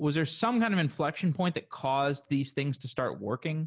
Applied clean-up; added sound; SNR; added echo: none; none; none; none.